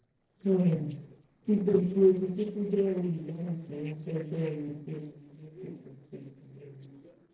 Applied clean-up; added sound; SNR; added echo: neural separator model SepFormer DNS4.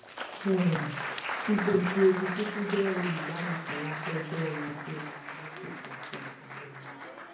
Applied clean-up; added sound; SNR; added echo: none; Applause; 6 dB; reverberation time 0.9 s.